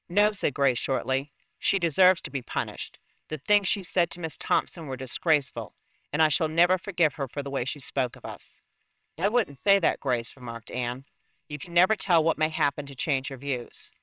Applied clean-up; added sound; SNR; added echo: neural separator model SepFormer WHAMR!.